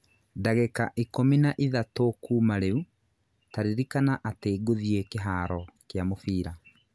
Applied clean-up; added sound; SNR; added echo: none; none; none; none.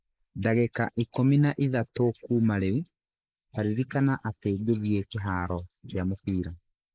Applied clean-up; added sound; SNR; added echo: neural mask model Resemble Enhance denoiser.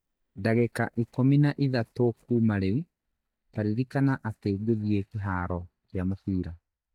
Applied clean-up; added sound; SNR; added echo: neural mask model DeepFilterNet 3.